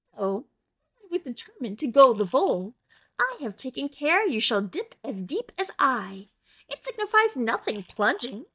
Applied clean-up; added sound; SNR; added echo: neural mask model DeepFilterNet 3.